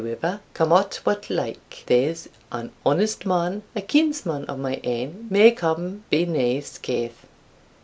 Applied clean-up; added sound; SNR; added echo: none; none; none; none.